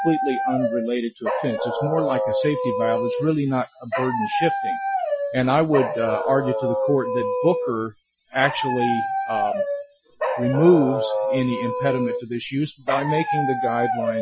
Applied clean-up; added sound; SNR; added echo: classical method Wiener filter.